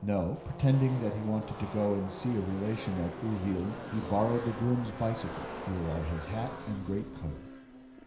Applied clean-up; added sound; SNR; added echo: none; Car passing by / Race car, auto racing; 10 dB; reverberation time 0.5 s.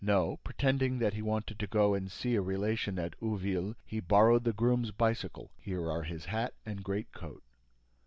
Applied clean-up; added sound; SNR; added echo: none; none; none; none.